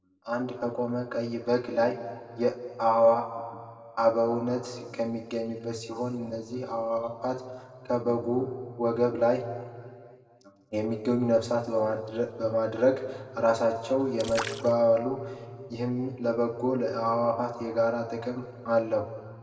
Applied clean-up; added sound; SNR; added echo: none; Splash, splatter; 13 dB; reverberation time 1.6 s.